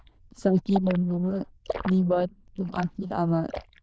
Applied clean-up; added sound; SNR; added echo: neural diffusion model UNIVERSE++.